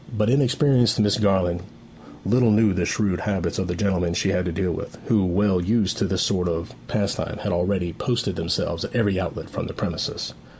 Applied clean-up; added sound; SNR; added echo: none; none; none; none.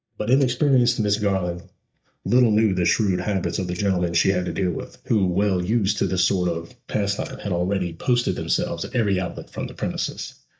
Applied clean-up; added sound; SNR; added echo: neural mask model DeepFilterNet 3.